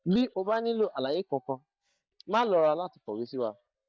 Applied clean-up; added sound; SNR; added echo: neural mask model DeepFilterNet 3.